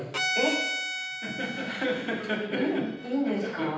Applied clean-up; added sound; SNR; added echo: none; Bowed string instrument; 4 dB; reverberation time 0.9 s.